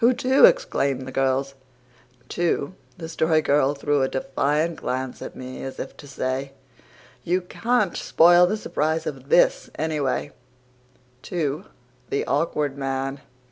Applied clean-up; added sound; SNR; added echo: none; none; none; none.